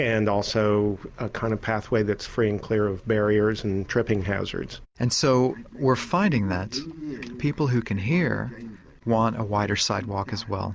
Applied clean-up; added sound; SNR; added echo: none; none; none; none.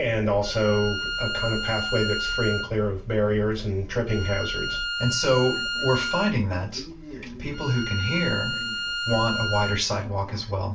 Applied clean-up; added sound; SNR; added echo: none; Bowed string instrument; 5 dB; reverberation time 0.3 s.